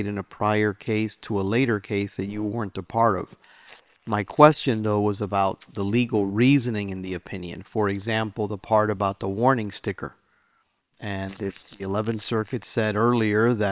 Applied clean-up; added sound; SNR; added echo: neural separator model SepFormer WHAM!.